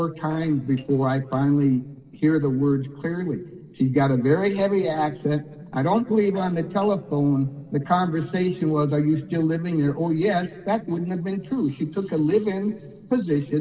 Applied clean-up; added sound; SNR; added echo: neural separator model SepFormer DNS4.